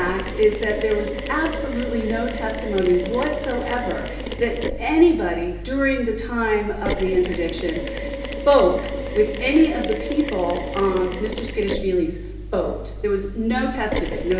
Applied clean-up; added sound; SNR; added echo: none; Mechanisms; 7 dB; reverberation time 0.9 s.